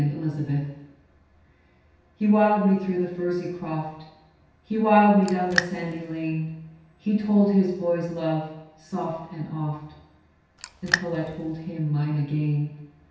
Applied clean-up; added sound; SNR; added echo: none; Raindrop; 6 dB; reverberation time 0.9 s.